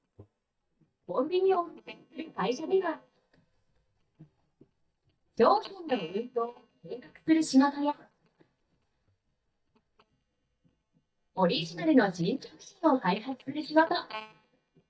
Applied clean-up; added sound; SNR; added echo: neural mask model DeepFilterNet 3.